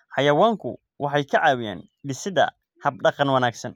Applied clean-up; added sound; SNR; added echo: none; none; none; none.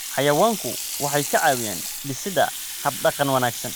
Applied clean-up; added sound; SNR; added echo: none; Sink (filling or washing) / Water tap, faucet; 7 dB; none.